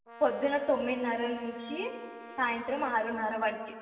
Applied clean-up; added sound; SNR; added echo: none; Brass instrument; 17 dB; reverberation time 1.9 s.